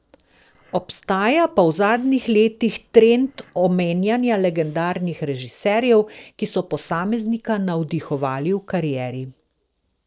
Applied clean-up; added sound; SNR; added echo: neural separator model SepFormer DNS4.